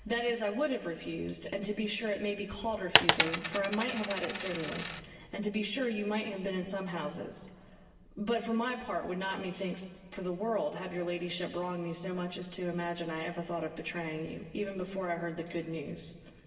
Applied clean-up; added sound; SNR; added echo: none; Coin (dropping); -3 dB; reverberation time 2.1 s.